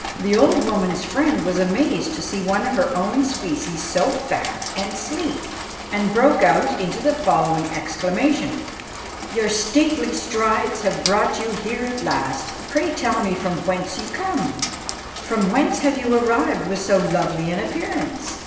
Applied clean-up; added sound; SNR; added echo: none; Rain; 10 dB; reverberation time 1.0 s.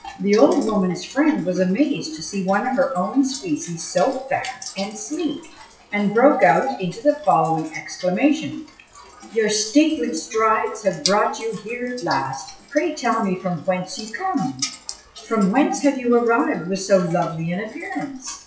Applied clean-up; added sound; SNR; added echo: classical method WPE with log-MMSE.